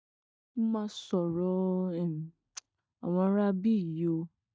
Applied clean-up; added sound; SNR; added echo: neural mask model DeepFilterNet 3.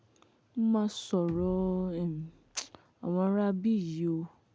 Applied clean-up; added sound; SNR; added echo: none; Bass drum; 17 dB; none.